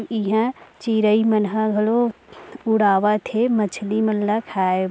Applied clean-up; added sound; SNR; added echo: none; none; none; none.